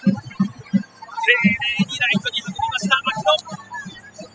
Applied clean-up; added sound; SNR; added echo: classical method spectral subtraction.